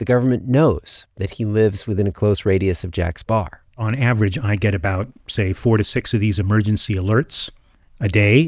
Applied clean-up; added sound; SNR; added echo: neural mask model Resemble Enhance denoiser.